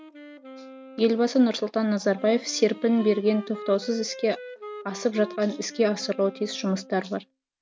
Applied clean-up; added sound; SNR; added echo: none; Wind instrument, woodwind instrument; 17 dB; none.